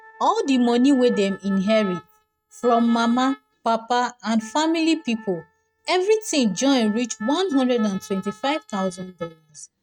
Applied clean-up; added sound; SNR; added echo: neural mask model RNNoise.